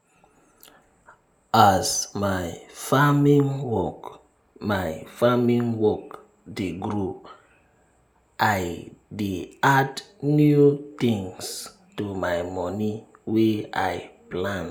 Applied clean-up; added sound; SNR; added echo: none; none; none; none.